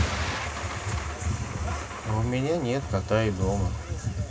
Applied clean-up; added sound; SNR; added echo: none; Thunder; 11 dB; reverberation time 0.4 s.